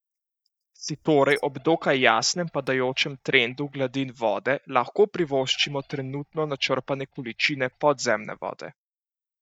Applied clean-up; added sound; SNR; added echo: neural mask model DeepFilterNet 3.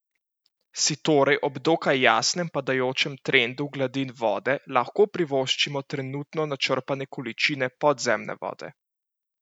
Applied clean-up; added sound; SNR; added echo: none; none; none; none.